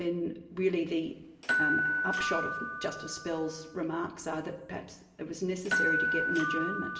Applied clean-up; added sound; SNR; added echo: none; Door / Bell; -1 dB; reverberation time 0.8 s.